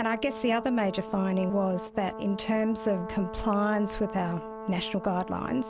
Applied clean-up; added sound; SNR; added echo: none; Brass instrument; 11 dB; none.